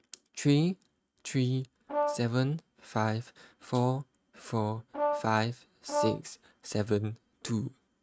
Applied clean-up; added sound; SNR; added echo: neural mask model RNNoise.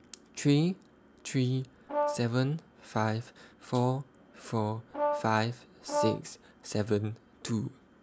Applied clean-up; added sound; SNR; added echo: none; Brass instrument; 2 dB; none.